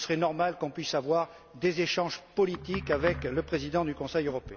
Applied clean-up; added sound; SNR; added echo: none; none; none; none.